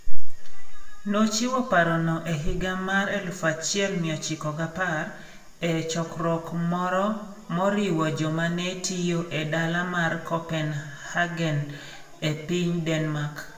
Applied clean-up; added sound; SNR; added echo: none; none; none; reverberation time 0.7 s.